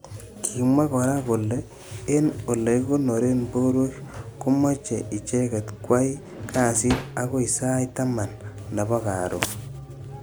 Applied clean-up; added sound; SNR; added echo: none; Drawer open or close; 10 dB; none.